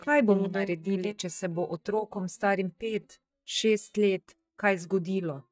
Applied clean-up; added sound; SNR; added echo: neural mask model DeepFilterNet 3.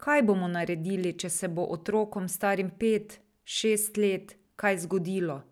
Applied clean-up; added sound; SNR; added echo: none; none; none; none.